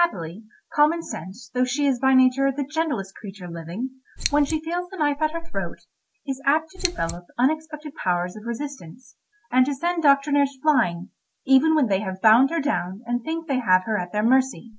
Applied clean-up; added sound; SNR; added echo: none; Scissors; 6 dB; none.